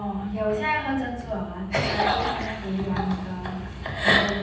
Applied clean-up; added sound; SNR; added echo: none; Cough; 16 dB; reverberation time 0.9 s.